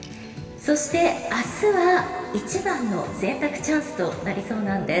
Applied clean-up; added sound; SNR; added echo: none; none; none; reverberation time 2.4 s.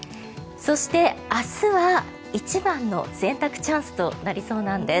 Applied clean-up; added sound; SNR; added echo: none; none; none; none.